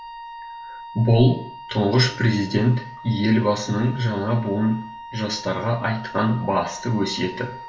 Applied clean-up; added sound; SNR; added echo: none; Wind instrument, woodwind instrument; 16 dB; reverberation time 0.2 s.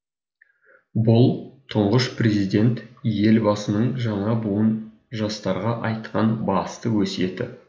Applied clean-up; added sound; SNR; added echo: none; none; none; none.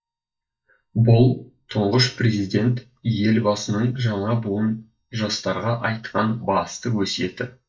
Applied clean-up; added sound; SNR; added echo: neural mask model DeepFilterNet 3.